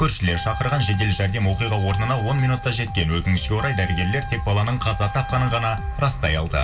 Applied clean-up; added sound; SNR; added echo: none; Wind instrument, woodwind instrument; 15 dB; reverberation time 0.2 s.